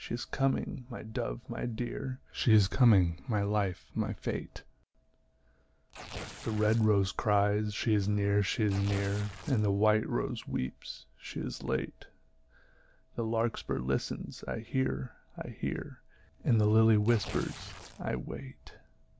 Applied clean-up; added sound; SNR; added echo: none; Tearing; 14 dB; none.